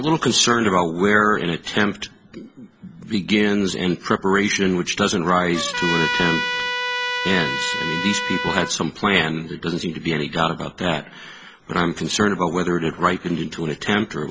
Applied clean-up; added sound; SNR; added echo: none; Trumpet; 3 dB; none.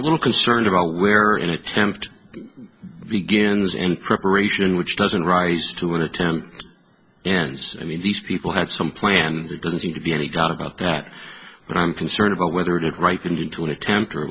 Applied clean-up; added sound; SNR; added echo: none; none; none; none.